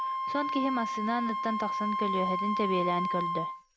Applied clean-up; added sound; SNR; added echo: none; Wind instrument, woodwind instrument; -1 dB; none.